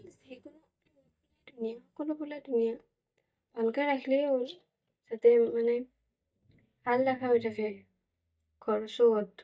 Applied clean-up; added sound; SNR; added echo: neural mask model DeepFilterNet 3.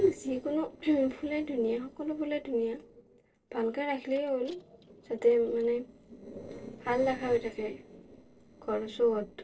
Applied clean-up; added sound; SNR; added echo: neural separator model SepFormer DNS4.